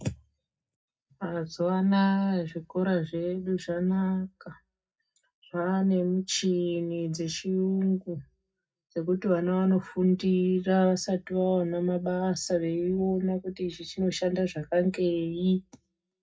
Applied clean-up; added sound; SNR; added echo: none; none; none; reverberation time 0.4 s.